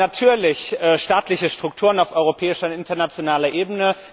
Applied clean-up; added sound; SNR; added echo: none; none; none; none.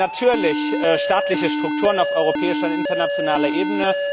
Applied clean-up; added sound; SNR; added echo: none; Alarm; 1 dB; none.